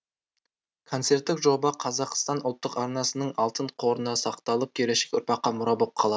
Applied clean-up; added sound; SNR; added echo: none; none; none; none.